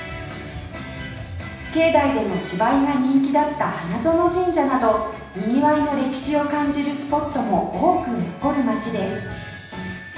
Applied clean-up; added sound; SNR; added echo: none; none; none; reverberation time 0.9 s.